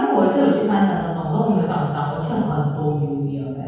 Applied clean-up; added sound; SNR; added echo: none; none; none; reverberation time 1.2 s.